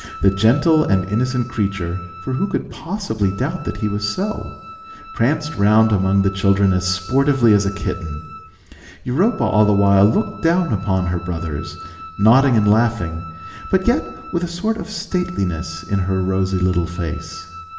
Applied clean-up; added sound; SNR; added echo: none; Wind instrument, woodwind instrument; 18 dB; reverberation time 1.1 s.